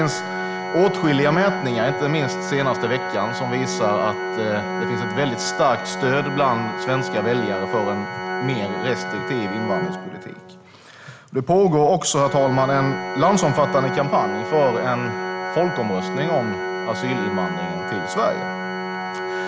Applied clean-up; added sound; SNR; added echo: none; Organ; 5 dB; none.